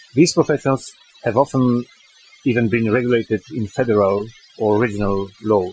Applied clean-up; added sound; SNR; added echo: classical method Wiener filter.